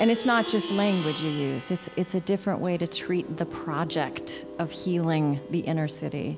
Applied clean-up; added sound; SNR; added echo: none; Plucked string instrument; 11 dB; none.